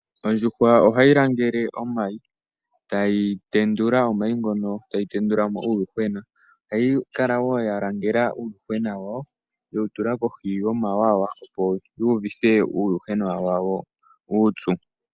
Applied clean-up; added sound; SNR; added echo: none; none; none; none.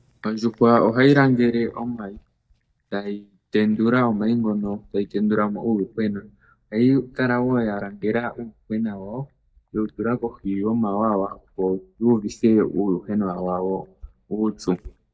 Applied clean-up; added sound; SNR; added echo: neural mask model DeepFilterNet 3.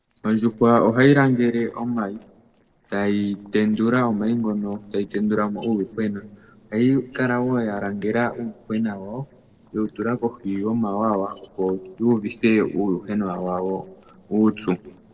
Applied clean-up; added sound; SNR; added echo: neural separator model SepFormer DNS4.